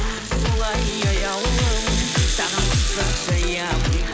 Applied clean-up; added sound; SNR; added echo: none; Rattle (instrument); 9 dB; none.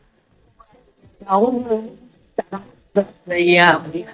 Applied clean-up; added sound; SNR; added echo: neural mask model DeepFilterNet 3.